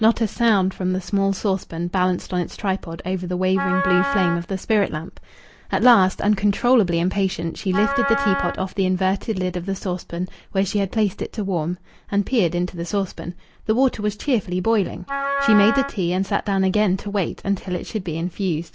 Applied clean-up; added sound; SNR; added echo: none; Wind instrument, woodwind instrument; 5 dB; none.